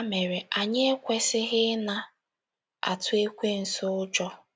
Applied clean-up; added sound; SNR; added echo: none; none; none; none.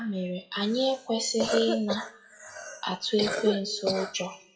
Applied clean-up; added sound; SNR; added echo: classical method WPE with log-MMSE.